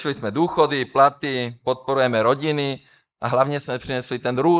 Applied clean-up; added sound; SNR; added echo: neural mask model Resemble Enhance denoiser.